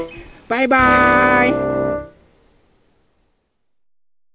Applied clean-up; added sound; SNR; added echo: none; none; none; none.